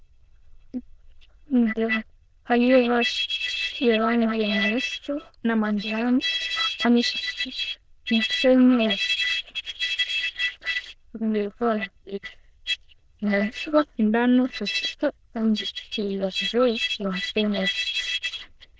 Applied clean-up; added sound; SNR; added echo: neural diffusion model UNIVERSE++.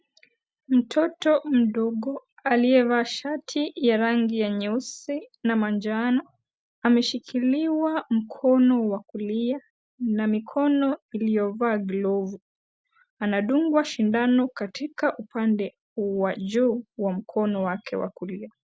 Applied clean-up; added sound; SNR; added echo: none; none; none; none.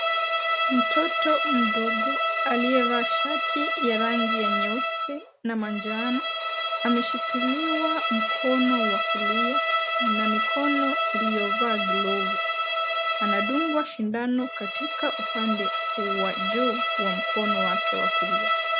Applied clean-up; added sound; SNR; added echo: none; Bowed string instrument; -3 dB; none.